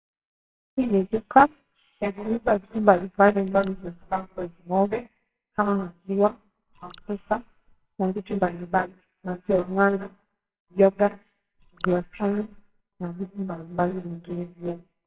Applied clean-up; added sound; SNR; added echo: neural separator model SepFormer WHAMR!.